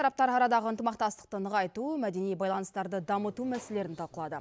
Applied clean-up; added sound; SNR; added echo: none; none; none; none.